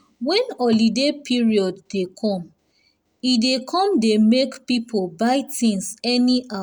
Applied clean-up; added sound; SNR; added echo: none; none; none; none.